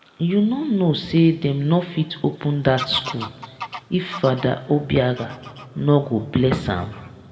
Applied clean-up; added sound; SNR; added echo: none; Bird vocalization, bird call, bird song / Fowl; 18 dB; reverberation time 1.4 s.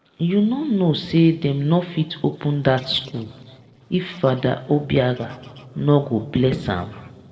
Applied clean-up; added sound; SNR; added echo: neural separator model SepFormer DNS4.